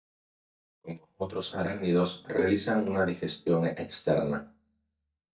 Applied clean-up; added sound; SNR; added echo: neural mask model DeepFilterNet 3.